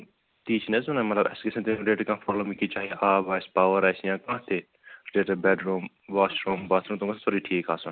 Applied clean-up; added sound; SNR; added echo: none; none; none; none.